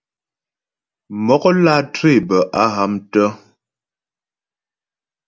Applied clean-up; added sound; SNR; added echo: none; none; none; none.